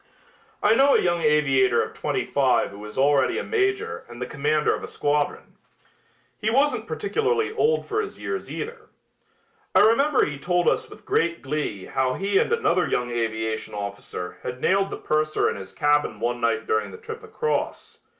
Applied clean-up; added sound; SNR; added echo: none; none; none; none.